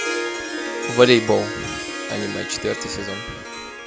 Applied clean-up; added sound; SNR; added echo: none; Harp; 5 dB; none.